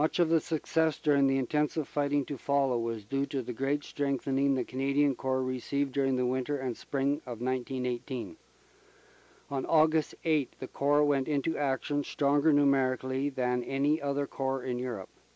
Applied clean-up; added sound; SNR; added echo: none; none; none; none.